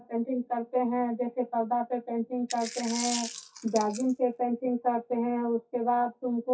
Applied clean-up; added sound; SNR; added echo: classical method WPE with log-MMSE.